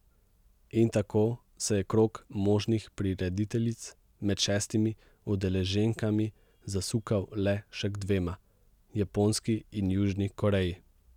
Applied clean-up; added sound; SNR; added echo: none; none; none; none.